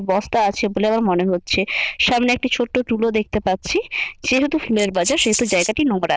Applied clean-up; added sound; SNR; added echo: neural diffusion model UNIVERSE++.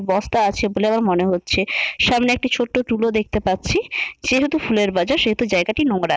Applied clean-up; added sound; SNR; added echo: none; none; none; none.